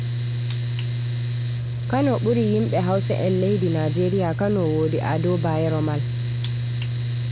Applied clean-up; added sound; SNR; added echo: none; Mechanical fan; 0 dB; none.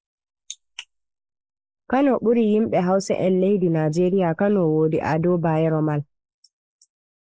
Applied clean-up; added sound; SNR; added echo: neural mask model Resemble Enhance denoiser.